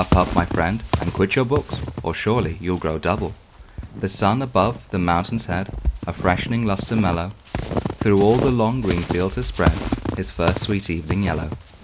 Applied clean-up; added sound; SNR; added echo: none; Squeak / Walk, footsteps; 5 dB; none.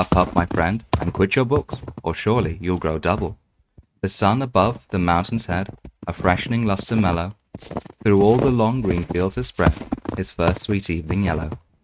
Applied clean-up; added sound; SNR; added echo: neural mask model RNNoise.